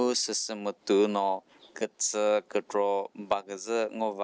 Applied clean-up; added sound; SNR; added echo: none; none; none; none.